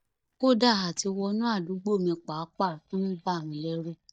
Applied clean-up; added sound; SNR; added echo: neural mask model DeepFilterNet 3.